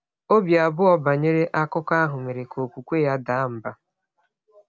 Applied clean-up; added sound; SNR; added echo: none; none; none; none.